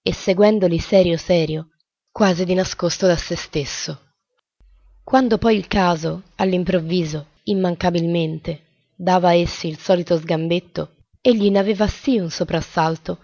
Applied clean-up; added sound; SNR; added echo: none; none; none; none.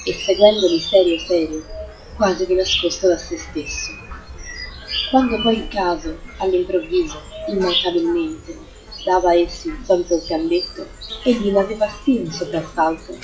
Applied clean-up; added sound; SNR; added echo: classical method WPE with log-MMSE.